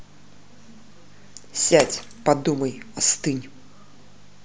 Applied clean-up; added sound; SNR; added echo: none; Splash, splatter; 13 dB; none.